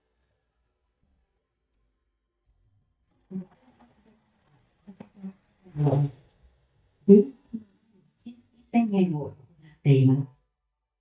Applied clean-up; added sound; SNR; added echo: neural mask model DeepFilterNet 3.